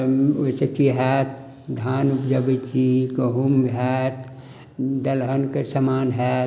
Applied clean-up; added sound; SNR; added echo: none; none; none; none.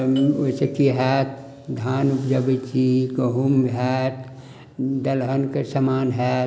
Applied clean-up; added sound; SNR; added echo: none; Doorbell; 20 dB; none.